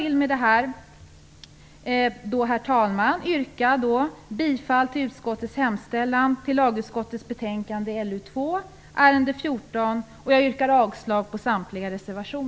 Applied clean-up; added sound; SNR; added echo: none; none; none; none.